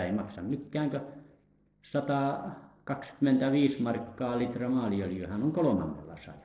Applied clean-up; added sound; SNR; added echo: neural separator model SepFormer DNS4.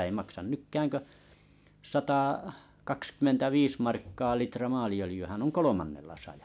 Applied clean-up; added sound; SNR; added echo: none; none; none; none.